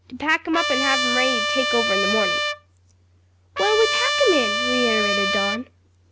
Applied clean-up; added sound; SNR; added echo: none; Trumpet; -2 dB; none.